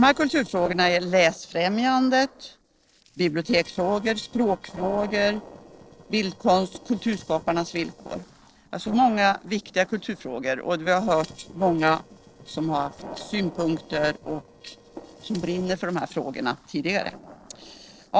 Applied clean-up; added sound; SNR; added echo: neural separator model SepFormer DNS4.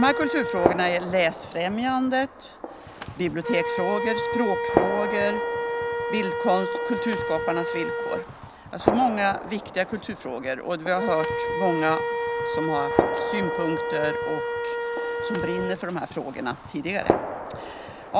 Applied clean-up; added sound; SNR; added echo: none; Wind instrument, woodwind instrument + Gunshot, gunfire; 1 dB; none.